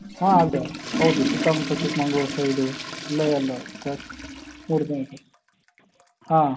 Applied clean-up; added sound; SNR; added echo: none; Toilet flush / Water; 7 dB; none.